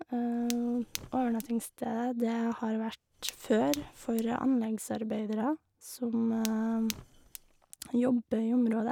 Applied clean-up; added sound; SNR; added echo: none; Fire; 16 dB; none.